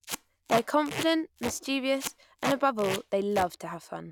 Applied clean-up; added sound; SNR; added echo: none; Packing tape, duct tape; 9 dB; none.